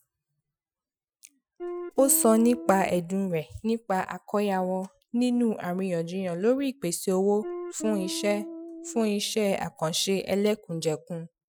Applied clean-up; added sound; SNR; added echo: classical method Wiener filter.